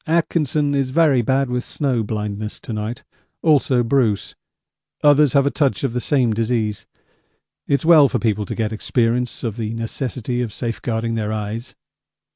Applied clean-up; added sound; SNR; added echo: none; none; none; none.